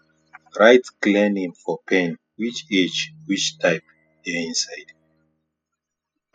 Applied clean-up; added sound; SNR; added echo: classical method spectral subtraction.